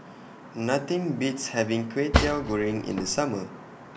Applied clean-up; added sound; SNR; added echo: none; Cutlery, silverware / Drawer open or close; -1 dB; none.